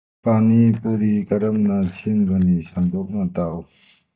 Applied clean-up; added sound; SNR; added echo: neural mask model DeepFilterNet 3.